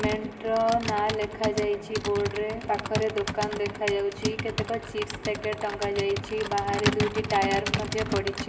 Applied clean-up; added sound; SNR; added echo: none; Computer keyboard; 4 dB; reverberation time 2.3 s.